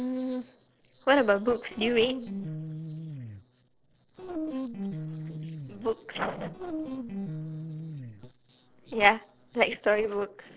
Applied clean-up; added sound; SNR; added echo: neural separator model SepFormer DNS4.